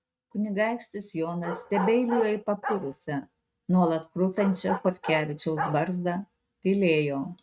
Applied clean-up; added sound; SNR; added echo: neural mask model RNNoise.